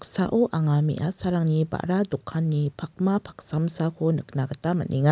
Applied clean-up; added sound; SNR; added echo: none; none; none; none.